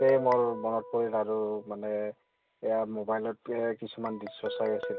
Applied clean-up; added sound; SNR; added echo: none; Guitar; 11 dB; none.